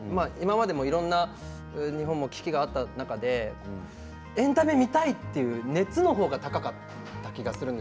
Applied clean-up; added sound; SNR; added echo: none; none; none; none.